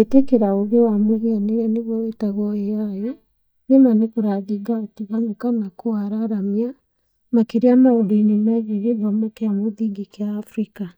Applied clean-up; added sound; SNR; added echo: neural mask model DeepFilterNet 3.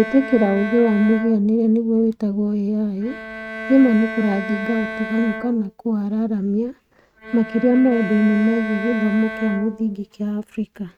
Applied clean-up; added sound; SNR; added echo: neural mask model RNNoise.